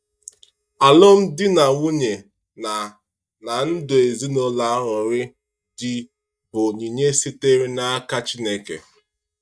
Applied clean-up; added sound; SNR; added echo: neural mask model DeepFilterNet 3.